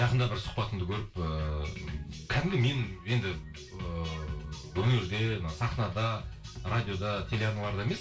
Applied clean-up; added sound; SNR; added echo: none; none; none; reverberation time 0.3 s.